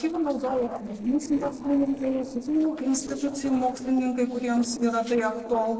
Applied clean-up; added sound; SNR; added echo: neural separator model SepFormer DNS4.